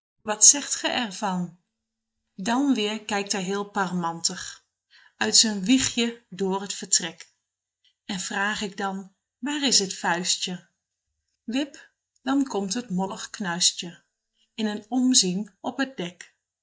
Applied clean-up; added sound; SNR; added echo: neural mask model DeepFilterNet 3.